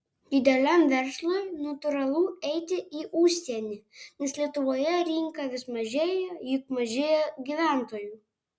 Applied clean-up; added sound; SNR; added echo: none; none; none; none.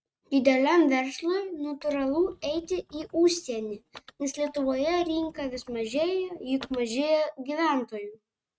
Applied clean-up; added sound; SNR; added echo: neural mask model RNNoise.